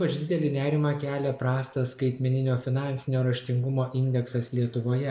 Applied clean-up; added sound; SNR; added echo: neural mask model Resemble Enhance denoiser.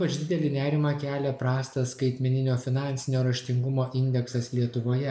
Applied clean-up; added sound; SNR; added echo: none; none; none; none.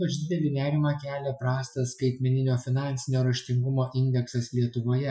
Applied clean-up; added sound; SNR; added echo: classical method Wiener filter.